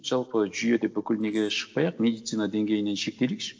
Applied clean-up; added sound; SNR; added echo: neural separator model SepFormer DNS4.